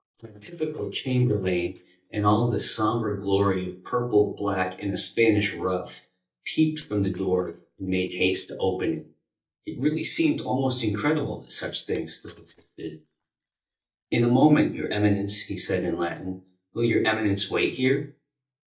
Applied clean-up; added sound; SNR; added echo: neural mask model DeepFilterNet 3.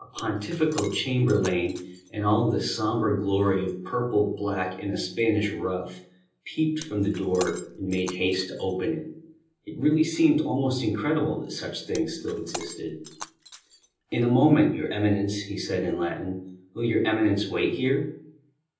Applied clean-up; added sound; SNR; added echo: none; Shatter; 19 dB; reverberation time 0.6 s.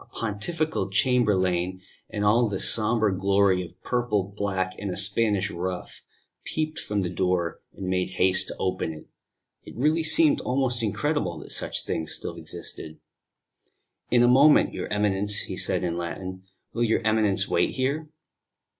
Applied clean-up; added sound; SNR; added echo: none; none; none; none.